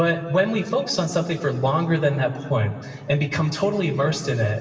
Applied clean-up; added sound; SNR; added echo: none; none; none; reverberation time 2.2 s.